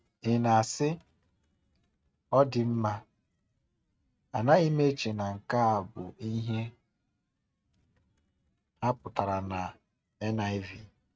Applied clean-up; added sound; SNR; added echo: neural mask model RNNoise.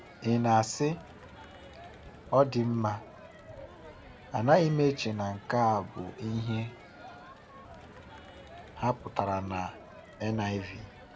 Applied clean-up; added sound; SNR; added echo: none; Crowd; 17 dB; none.